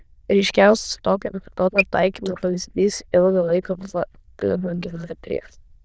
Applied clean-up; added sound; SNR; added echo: neural diffusion model UNIVERSE++.